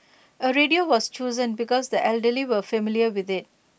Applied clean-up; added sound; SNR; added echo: none; none; none; none.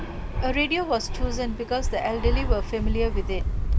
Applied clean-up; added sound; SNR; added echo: none; Fixed-wing aircraft, airplane; -2 dB; none.